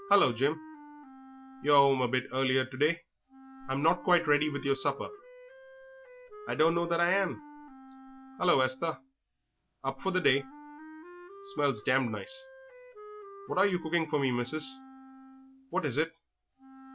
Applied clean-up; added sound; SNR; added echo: none; Wind instrument, woodwind instrument; 17 dB; none.